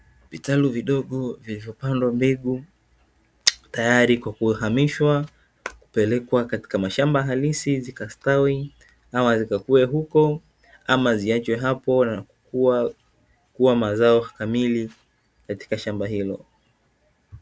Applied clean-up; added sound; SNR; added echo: none; none; none; none.